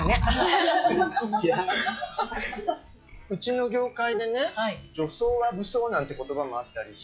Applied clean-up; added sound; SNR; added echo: classical method log-MMSE.